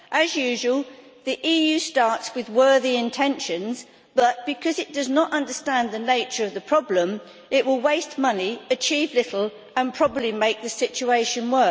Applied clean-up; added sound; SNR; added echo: none; none; none; none.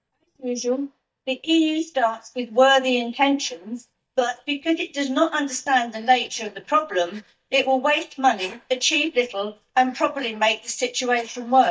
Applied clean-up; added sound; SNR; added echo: neural mask model DeepFilterNet 3.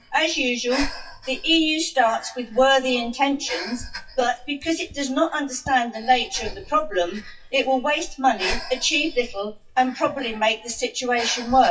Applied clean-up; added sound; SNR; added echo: classical method WPE with log-MMSE.